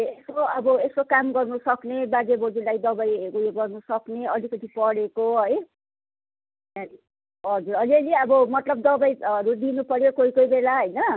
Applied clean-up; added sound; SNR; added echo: none; none; none; none.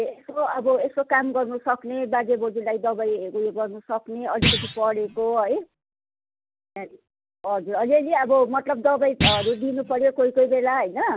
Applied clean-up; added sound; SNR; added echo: none; Thump, thud; 2 dB; none.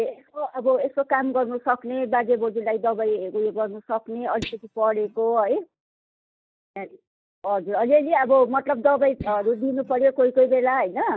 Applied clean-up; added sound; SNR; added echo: neural mask model DeepFilterNet 3.